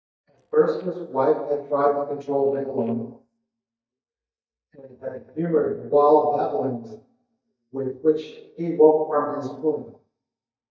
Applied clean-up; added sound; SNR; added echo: neural mask model DeepFilterNet 3.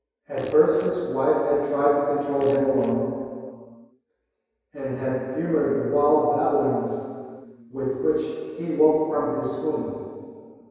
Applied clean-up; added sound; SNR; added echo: none; Fart; 18 dB; reverberation time 2.2 s.